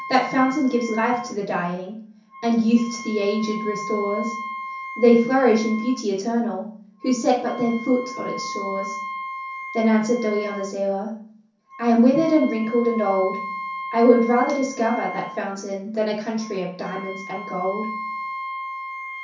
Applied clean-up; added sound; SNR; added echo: none; Wind instrument, woodwind instrument; 12 dB; reverberation time 0.6 s.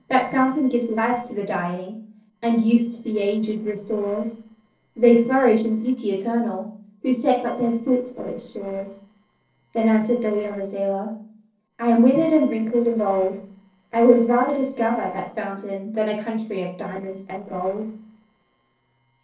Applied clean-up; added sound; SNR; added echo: neural separator model SepFormer DNS4.